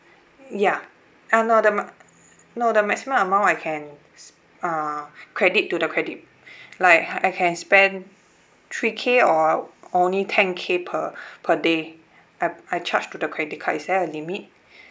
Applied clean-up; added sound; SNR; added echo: none; none; none; none.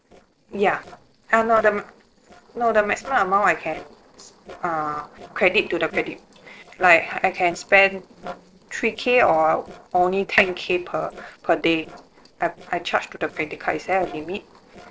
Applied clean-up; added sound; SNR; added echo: neural separator model SepFormer DNS4.